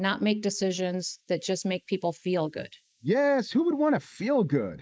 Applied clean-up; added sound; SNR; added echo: neural mask model Resemble Enhance denoiser.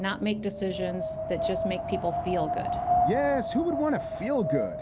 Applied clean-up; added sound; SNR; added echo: none; Wind; 1 dB; none.